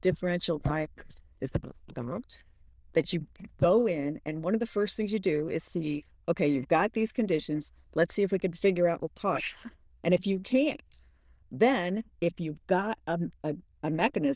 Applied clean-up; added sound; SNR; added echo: neural diffusion model UNIVERSE++.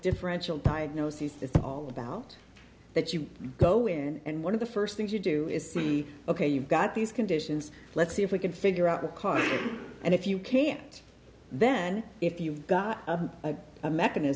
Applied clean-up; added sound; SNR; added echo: none; none; none; none.